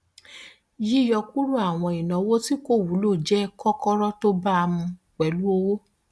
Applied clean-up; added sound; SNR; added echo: none; none; none; none.